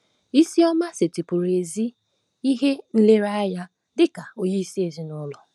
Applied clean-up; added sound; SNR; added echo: none; none; none; none.